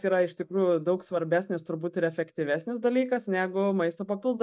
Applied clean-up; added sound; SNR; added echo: neural mask model DeepFilterNet 3.